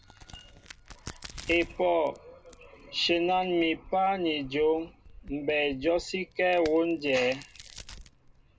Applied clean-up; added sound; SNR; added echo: none; Crack; 19 dB; reverberation time 0.2 s.